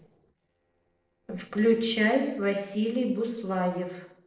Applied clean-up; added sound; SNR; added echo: neural separator model SepFormer DNS4.